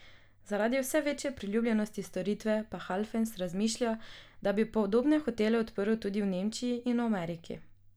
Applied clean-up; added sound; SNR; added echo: none; none; none; none.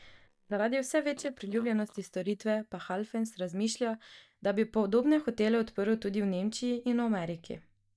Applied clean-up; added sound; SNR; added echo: neural mask model DeepFilterNet 3.